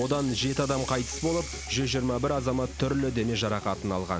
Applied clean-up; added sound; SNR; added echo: none; Engine + Sink (filling or washing) / Water tap, faucet; 12 dB; none.